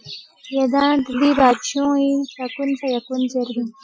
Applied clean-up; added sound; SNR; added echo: classical method Wiener filter.